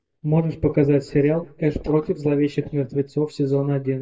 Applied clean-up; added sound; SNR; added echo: neural mask model DeepFilterNet 3.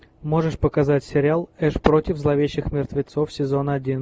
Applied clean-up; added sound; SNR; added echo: none; none; none; none.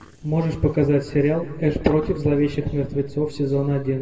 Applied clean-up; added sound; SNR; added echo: none; Bicycle; 20 dB; reverberation time 1.5 s.